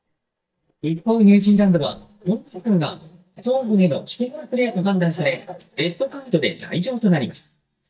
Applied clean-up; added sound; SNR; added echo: neural mask model DeepFilterNet 3.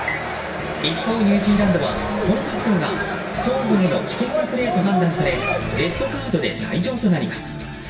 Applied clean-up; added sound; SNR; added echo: none; Tearing; 17 dB; reverberation time 0.9 s.